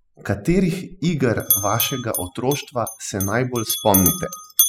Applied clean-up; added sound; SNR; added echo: classical method spectral subtraction.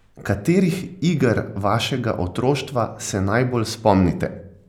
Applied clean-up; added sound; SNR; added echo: none; none; none; none.